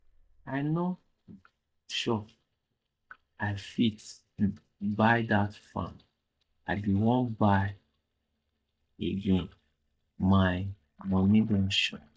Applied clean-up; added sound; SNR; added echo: neural mask model DeepFilterNet 3.